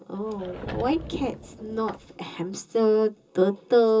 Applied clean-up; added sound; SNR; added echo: none; Sliding door / Wood; 15 dB; reverberation time 0.2 s.